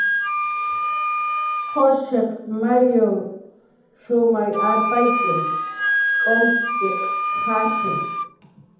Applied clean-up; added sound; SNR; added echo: none; Wind instrument, woodwind instrument; 1 dB; reverberation time 0.8 s.